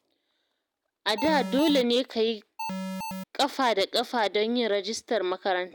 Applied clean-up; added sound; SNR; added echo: none; Alarm; 6 dB; none.